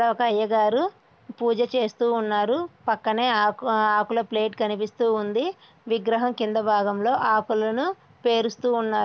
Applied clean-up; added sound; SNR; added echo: none; none; none; none.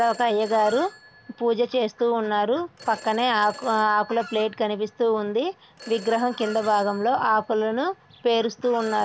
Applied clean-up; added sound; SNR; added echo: none; Chicken, rooster + Telephone; 20 dB; none.